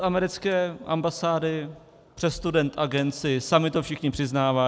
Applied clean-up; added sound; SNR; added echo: none; none; none; none.